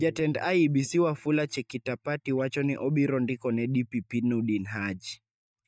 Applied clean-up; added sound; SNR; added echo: neural mask model DeepFilterNet 3.